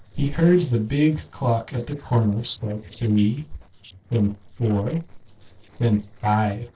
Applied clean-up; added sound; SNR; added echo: neural separator model SepFormer DNS4.